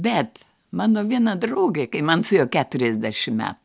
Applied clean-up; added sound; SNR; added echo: none; none; none; none.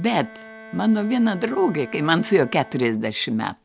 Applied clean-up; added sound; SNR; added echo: none; Bowed string instrument; 20 dB; none.